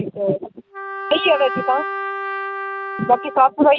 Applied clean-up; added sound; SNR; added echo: none; Trumpet; 8 dB; none.